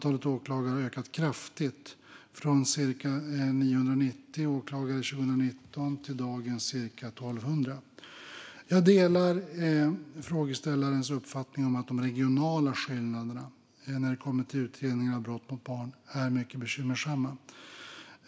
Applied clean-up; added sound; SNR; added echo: none; none; none; none.